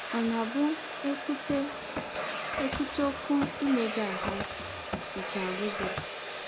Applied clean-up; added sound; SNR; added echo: none; Domestic sounds, home sounds; 2 dB; none.